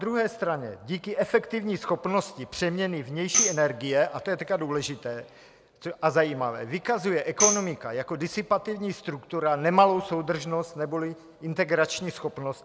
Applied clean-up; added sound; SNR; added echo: none; Tambourine; 3 dB; none.